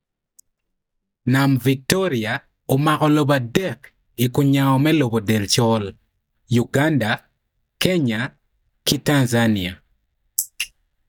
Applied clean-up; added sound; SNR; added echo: neural mask model DeepFilterNet 3.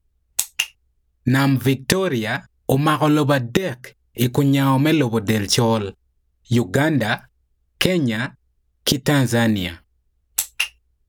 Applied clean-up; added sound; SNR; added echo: none; none; none; none.